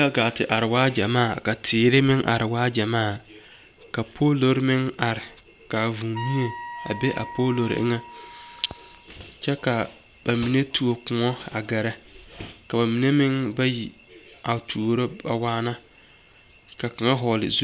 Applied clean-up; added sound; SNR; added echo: none; Wind instrument, woodwind instrument; 14 dB; none.